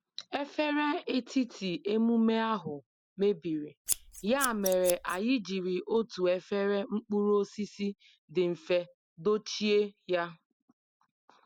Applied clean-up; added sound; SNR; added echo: none; Scissors; 6 dB; none.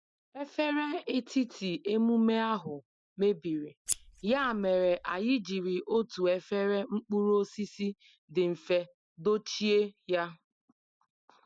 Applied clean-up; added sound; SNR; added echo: neural mask model DeepFilterNet 3.